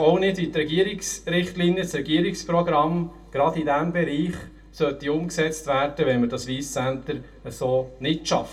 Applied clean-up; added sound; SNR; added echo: none; none; none; reverberation time 0.2 s.